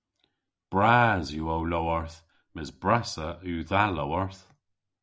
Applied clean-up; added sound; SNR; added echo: none; none; none; none.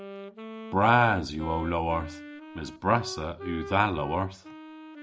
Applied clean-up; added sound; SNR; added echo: none; Wind instrument, woodwind instrument; 14 dB; none.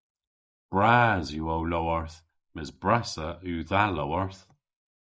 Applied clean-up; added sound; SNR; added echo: neural mask model Resemble Enhance denoiser.